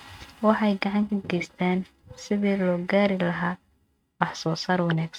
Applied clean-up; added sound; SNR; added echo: neural mask model RNNoise.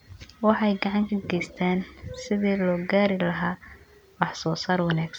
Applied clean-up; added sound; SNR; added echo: none; none; none; none.